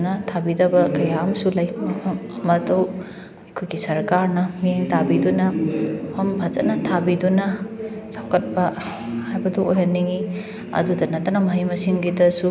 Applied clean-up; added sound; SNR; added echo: none; none; none; none.